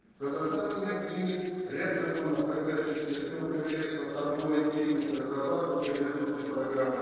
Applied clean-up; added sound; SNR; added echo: neural separator model SepFormer DNS4.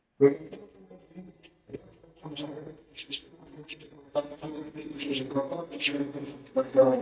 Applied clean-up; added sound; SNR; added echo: neural mask model DeepFilterNet 3.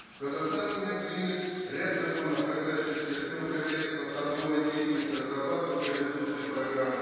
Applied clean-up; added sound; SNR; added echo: none; Hands; 12 dB; reverberation time 2.2 s.